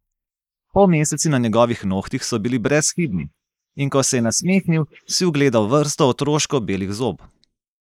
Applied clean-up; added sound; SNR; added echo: neural mask model Resemble Enhance denoiser.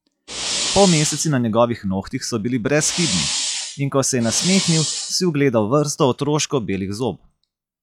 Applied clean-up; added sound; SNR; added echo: classical method log-MMSE.